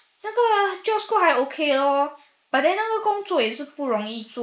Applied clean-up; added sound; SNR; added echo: neural mask model Resemble Enhance denoiser.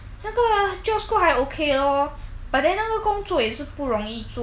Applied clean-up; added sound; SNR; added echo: none; none; none; none.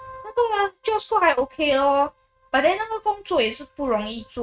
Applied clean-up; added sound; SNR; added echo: neural mask model RNNoise.